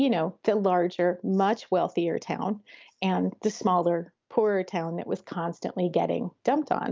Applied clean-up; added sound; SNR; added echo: none; none; none; none.